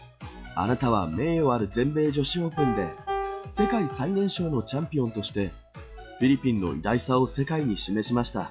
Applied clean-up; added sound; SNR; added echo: classical method log-MMSE.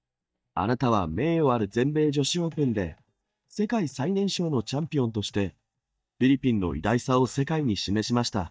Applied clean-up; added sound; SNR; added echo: neural mask model DeepFilterNet 3.